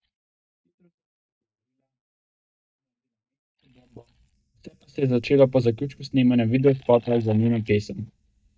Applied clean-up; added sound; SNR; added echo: neural mask model DeepFilterNet 3.